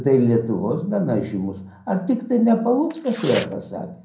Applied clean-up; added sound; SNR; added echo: none; Tearing; 14 dB; reverberation time 0.6 s.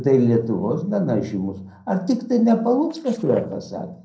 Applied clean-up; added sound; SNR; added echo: neural separator model SepFormer DNS4.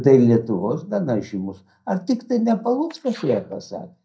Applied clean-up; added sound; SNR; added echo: neural mask model DeepFilterNet 3.